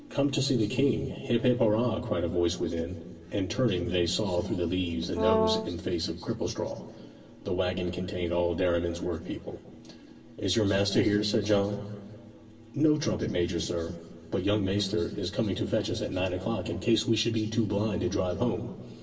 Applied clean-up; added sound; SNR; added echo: none; Brass instrument; 0 dB; reverberation time 1.7 s.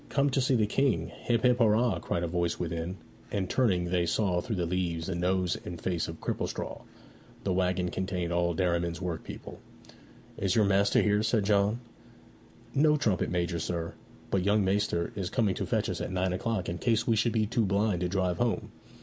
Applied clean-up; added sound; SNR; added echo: none; none; none; none.